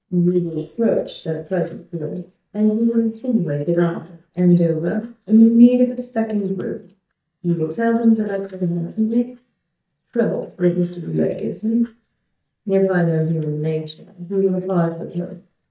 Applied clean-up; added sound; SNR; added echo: neural mask model DeepFilterNet 3.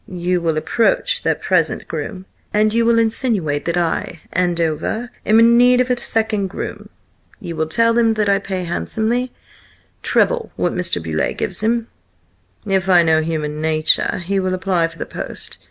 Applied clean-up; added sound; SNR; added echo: none; none; none; none.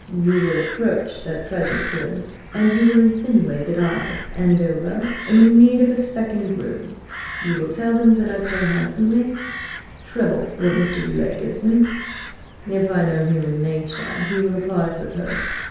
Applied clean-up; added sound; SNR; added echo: none; Crow; 13 dB; reverberation time 0.9 s.